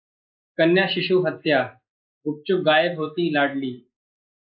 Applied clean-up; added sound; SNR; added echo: neural mask model Resemble Enhance denoiser.